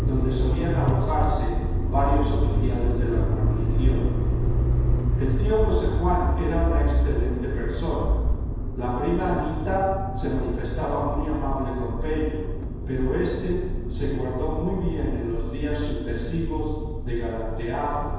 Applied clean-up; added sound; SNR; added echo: none; Motor vehicle (road); -4 dB; reverberation time 1.2 s.